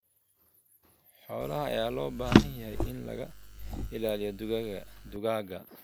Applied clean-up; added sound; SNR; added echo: none; Drawer open or close; -4 dB; none.